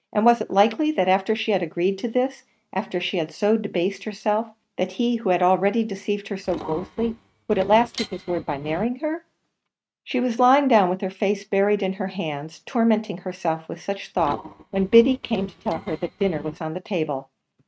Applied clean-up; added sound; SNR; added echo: neural mask model RNNoise.